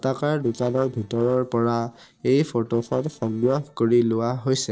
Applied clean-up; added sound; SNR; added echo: neural separator model SepFormer DNS4.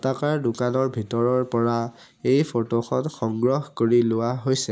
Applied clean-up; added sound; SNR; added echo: none; none; none; none.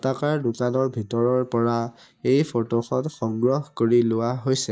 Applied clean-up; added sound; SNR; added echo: neural mask model DeepFilterNet 3.